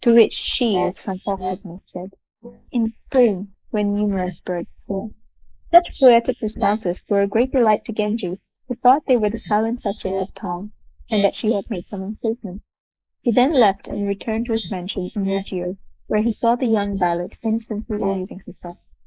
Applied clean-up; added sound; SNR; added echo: neural mask model Resemble Enhance denoiser.